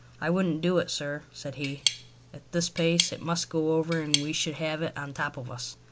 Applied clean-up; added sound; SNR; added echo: none; Cutlery, silverware / Tap; 4 dB; none.